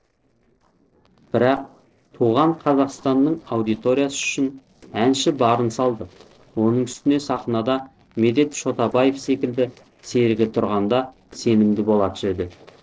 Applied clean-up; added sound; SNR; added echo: neural separator model SepFormer DNS4.